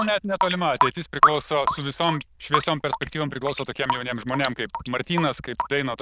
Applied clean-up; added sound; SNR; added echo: neural diffusion model UNIVERSE++.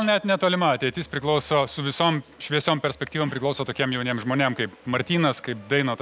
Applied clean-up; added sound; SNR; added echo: none; none; none; none.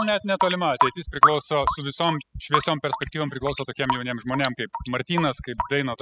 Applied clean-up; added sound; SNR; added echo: classical method spectral subtraction.